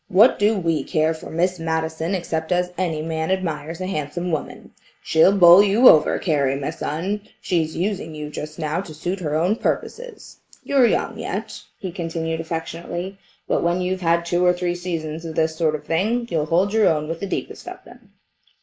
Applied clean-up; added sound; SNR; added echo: neural mask model Resemble Enhance denoiser.